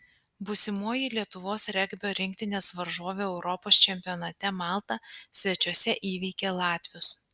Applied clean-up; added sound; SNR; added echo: none; none; none; none.